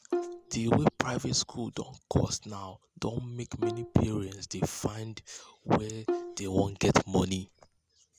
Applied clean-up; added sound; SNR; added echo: none; Bowed string instrument; 8 dB; none.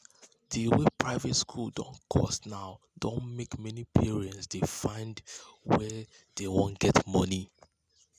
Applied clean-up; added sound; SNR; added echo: none; none; none; none.